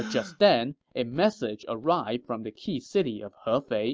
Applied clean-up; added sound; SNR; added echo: none; Gasp; 19 dB; none.